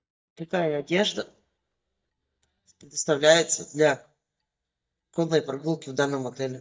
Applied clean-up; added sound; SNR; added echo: neural mask model DeepFilterNet 3.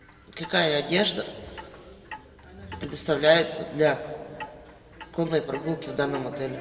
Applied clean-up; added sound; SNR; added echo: none; Clock; 18 dB; reverberation time 1.4 s.